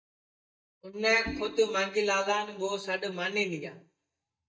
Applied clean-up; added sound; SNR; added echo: neural mask model DeepFilterNet 3.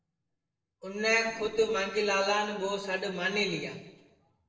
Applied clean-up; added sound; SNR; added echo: neural separator model SepFormer DNS4.